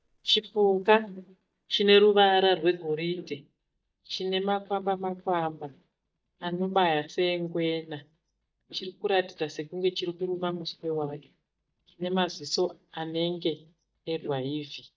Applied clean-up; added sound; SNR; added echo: neural mask model DeepFilterNet 3.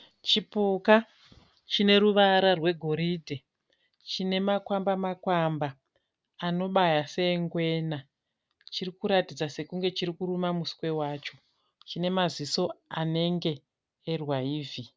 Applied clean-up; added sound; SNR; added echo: none; none; none; none.